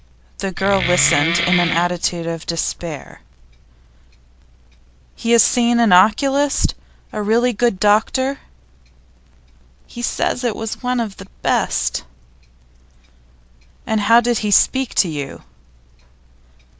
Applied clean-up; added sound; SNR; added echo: none; Wood; 1 dB; none.